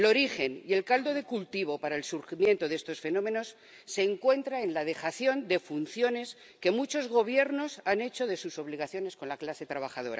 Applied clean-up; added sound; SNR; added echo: none; none; none; none.